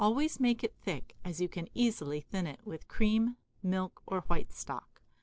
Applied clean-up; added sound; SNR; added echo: none; none; none; none.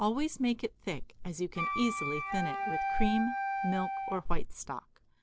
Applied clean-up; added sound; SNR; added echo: none; Wind instrument, woodwind instrument; 2 dB; none.